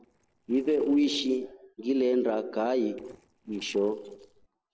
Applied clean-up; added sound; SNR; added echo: neural separator model SepFormer DNS4.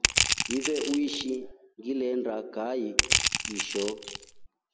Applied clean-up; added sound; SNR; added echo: none; Crushing; -4 dB; none.